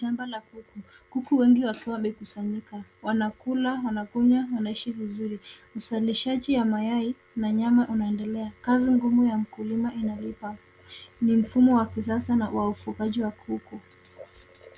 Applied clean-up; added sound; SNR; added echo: none; none; none; none.